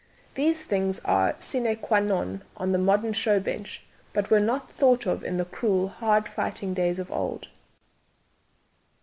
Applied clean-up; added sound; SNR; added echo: none; none; none; none.